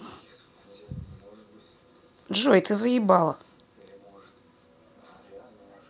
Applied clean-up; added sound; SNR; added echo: none; none; none; none.